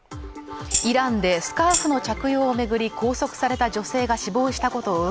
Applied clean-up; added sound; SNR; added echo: none; Tambourine; 4 dB; none.